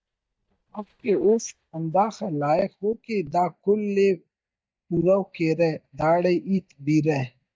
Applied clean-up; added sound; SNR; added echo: neural mask model DeepFilterNet 3.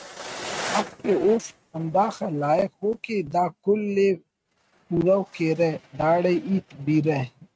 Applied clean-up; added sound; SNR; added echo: neural mask model RNNoise.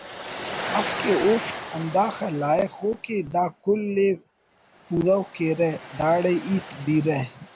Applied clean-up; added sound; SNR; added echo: none; Waves, surf; 11 dB; none.